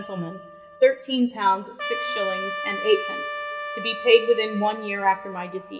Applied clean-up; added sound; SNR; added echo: none; Trumpet; 9 dB; reverberation time 2.8 s.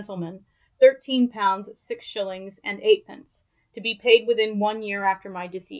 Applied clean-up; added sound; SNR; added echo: none; none; none; none.